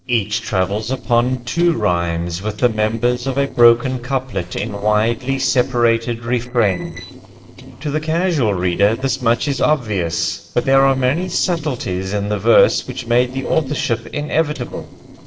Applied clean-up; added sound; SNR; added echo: neural separator model SepFormer DNS4.